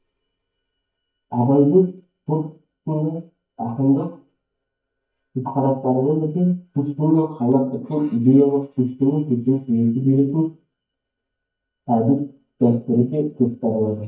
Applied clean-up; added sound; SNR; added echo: neural mask model DeepFilterNet 3.